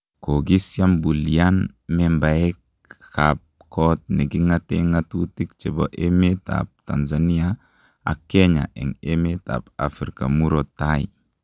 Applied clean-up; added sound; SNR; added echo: none; none; none; none.